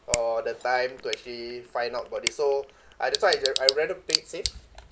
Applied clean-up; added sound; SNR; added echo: none; Tick / Bicycle; 4 dB; none.